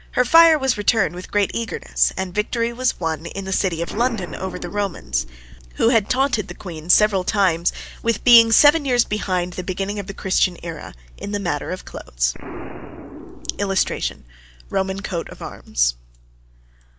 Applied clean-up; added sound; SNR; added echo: none; Explosion; 17 dB; none.